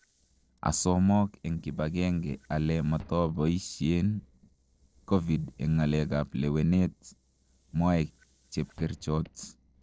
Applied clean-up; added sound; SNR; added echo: neural separator model SepFormer DNS4.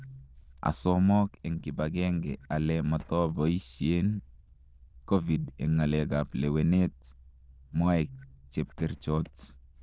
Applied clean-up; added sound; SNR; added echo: neural diffusion model UNIVERSE++.